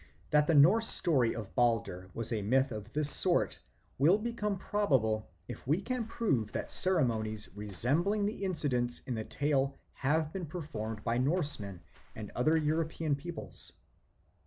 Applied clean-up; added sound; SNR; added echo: none; Walk, footsteps; 17 dB; none.